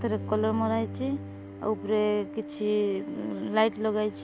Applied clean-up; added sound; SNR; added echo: none; Bowed string instrument; 10 dB; none.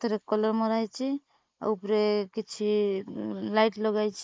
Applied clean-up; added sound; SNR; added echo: neural mask model Resemble Enhance denoiser.